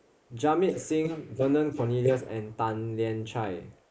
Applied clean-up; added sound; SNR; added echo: neural mask model Resemble Enhance denoiser.